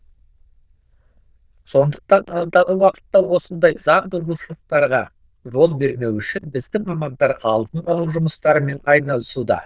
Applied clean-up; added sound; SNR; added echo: neural diffusion model UNIVERSE++.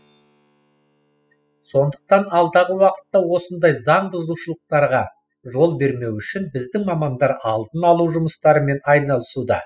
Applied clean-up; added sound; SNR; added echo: classical method spectral subtraction.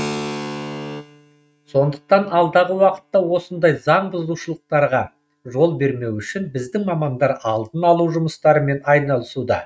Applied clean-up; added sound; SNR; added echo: neural mask model RNNoise.